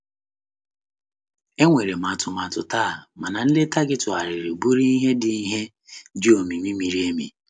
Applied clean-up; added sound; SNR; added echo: none; none; none; none.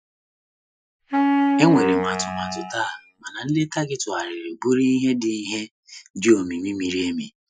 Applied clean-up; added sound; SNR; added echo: classical method Wiener filter.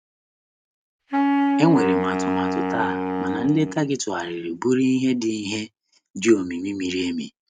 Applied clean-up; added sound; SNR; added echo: neural mask model RNNoise.